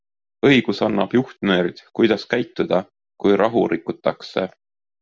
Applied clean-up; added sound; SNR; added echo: none; none; none; none.